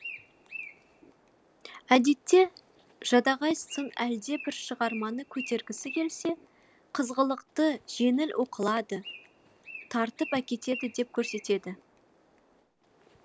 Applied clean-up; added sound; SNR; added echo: none; Bird; 18 dB; none.